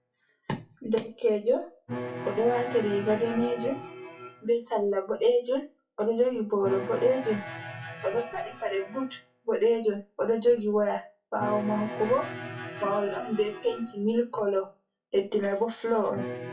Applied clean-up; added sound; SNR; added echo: classical method WPE with log-MMSE.